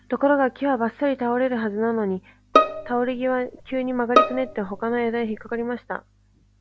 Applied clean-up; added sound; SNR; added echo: none; Bowed string instrument; 0 dB; none.